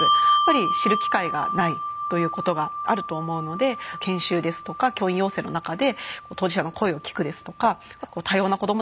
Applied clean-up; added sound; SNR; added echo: none; Bell; 3 dB; none.